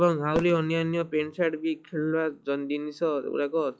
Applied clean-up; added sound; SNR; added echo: classical method log-MMSE.